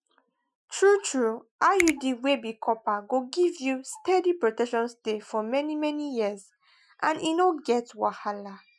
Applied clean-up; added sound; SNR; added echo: classical method Wiener filter.